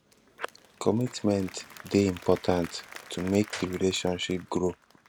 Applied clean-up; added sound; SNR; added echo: none; Applause / Crowd; 20 dB; none.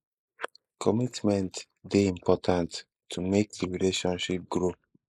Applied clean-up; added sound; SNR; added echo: neural mask model Resemble Enhance denoiser.